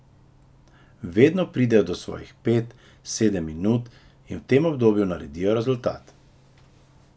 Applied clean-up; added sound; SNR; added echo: none; none; none; none.